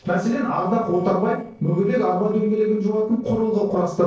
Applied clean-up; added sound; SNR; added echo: neural separator model SepFormer DNS4.